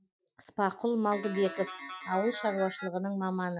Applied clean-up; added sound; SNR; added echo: classical method Wiener filter.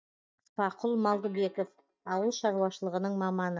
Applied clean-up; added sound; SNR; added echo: neural mask model DeepFilterNet 3.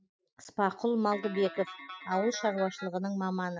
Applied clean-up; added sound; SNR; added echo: classical method spectral subtraction.